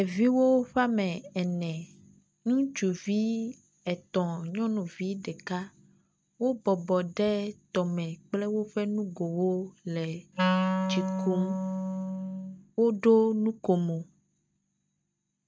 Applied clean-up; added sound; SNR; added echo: neural mask model RNNoise.